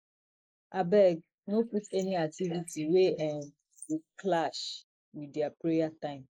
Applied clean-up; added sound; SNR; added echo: neural mask model Resemble Enhance denoiser.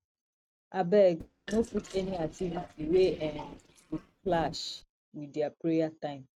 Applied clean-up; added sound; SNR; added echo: neural mask model RNNoise.